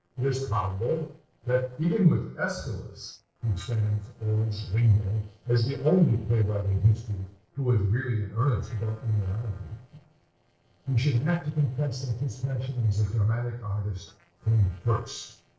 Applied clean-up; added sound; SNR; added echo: neural separator model SepFormer DNS4.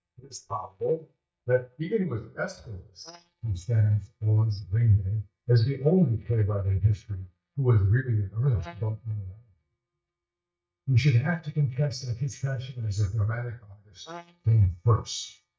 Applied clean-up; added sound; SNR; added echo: neural mask model DeepFilterNet 3.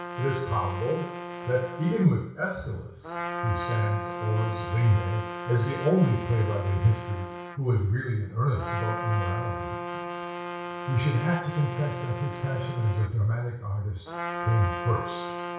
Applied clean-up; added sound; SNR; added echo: none; Trumpet; 8 dB; reverberation time 0.6 s.